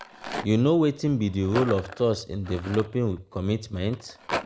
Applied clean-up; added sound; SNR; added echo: none; Rattle; 12 dB; none.